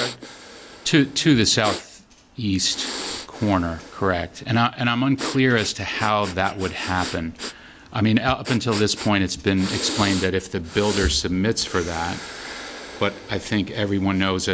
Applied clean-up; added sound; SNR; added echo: none; Breathing; 12 dB; none.